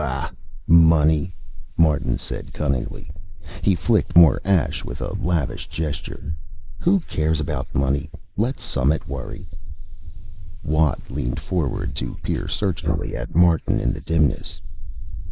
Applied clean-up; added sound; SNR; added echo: neural mask model Resemble Enhance denoiser.